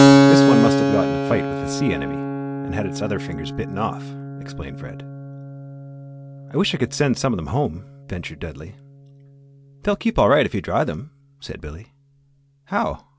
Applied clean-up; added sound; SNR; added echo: none; Keyboard (musical); -2 dB; none.